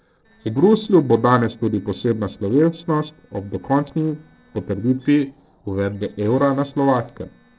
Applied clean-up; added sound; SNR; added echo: neural separator model SepFormer DNS4.